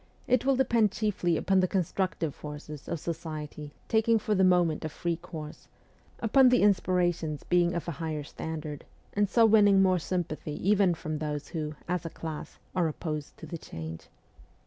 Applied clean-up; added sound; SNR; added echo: none; none; none; none.